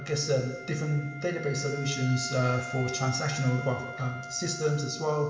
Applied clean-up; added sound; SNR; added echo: none; Wind instrument, woodwind instrument; 11 dB; reverberation time 1.2 s.